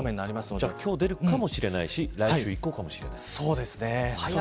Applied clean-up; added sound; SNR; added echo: none; none; none; none.